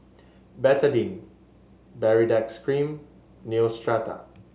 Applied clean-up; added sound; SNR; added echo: none; none; none; none.